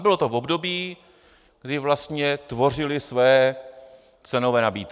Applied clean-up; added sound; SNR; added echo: none; none; none; none.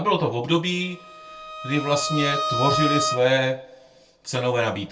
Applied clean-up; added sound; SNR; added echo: none; Bowed string instrument; 4 dB; reverberation time 0.2 s.